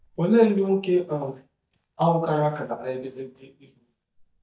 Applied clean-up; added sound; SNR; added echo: neural mask model DeepFilterNet 3.